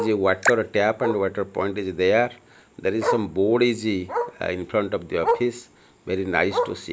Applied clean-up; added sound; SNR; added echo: none; Bark; 8 dB; none.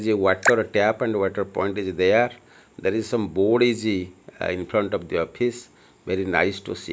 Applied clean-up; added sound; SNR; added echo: none; none; none; none.